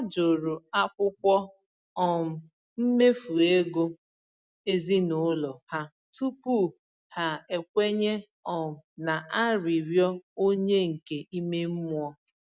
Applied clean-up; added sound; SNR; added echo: none; none; none; none.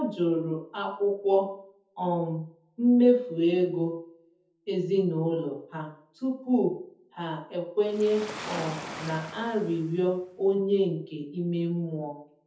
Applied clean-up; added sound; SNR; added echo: none; Waves, surf; 13 dB; reverberation time 0.5 s.